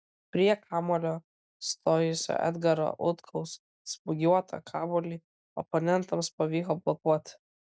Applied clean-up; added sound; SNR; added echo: none; none; none; none.